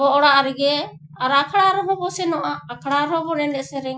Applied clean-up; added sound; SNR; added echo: classical method Wiener filter.